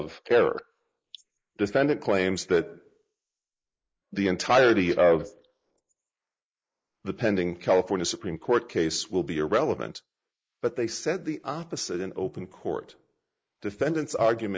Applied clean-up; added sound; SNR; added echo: neural mask model Resemble Enhance denoiser.